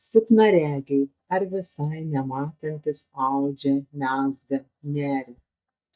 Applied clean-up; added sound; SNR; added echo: neural mask model DeepFilterNet 3.